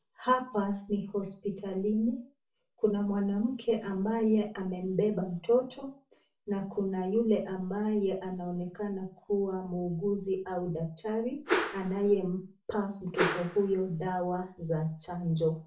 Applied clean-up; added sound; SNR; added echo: none; Whoosh, swoosh, swish; 3 dB; reverberation time 0.3 s.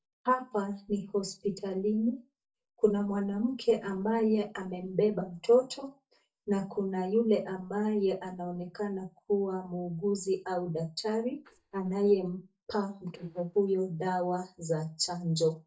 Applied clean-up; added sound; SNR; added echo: neural mask model DeepFilterNet 3.